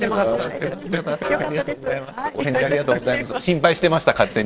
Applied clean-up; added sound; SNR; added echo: neural separator model SepFormer DNS4.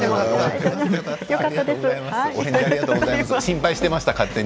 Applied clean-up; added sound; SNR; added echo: none; none; none; none.